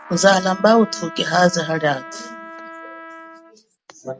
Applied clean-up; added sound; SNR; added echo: none; Trumpet; 16 dB; none.